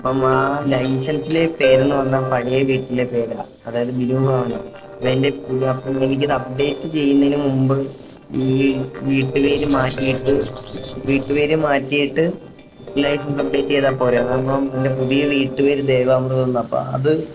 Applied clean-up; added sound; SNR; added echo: neural separator model SepFormer DNS4.